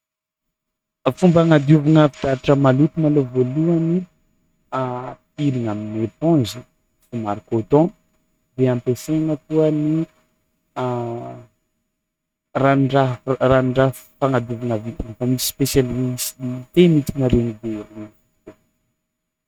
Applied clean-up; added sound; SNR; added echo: neural mask model RNNoise.